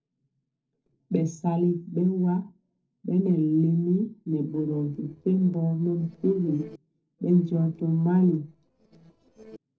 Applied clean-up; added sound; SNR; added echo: neural separator model SepFormer DNS4.